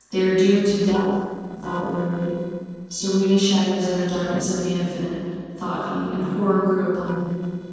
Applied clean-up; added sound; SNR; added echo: neural separator model SepFormer DNS4.